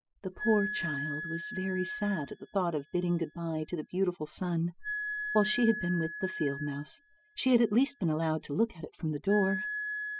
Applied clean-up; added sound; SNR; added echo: classical method spectral subtraction.